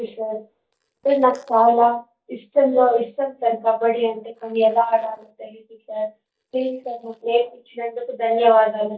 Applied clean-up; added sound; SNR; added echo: neural mask model DeepFilterNet 3.